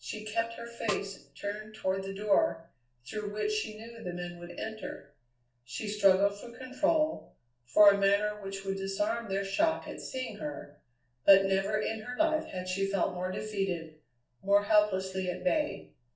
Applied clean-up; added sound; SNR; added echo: none; Snare drum; 12 dB; reverberation time 0.4 s.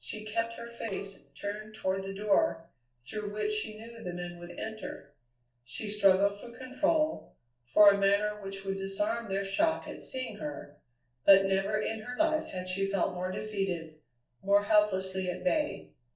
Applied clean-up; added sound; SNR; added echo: neural separator model SepFormer DNS4.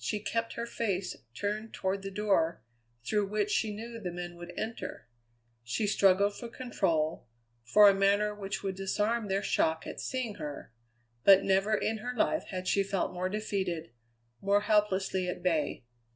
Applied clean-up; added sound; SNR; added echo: none; none; none; none.